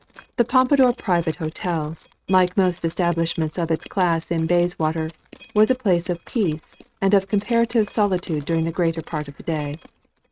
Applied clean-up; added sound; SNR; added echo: neural mask model RNNoise.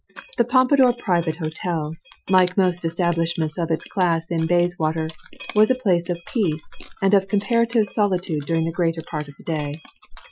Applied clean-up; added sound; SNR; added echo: classical method Wiener filter.